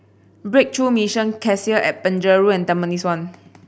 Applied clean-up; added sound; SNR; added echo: none; none; none; none.